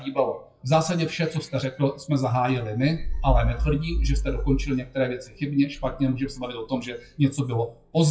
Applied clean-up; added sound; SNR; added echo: classical method WPE with log-MMSE.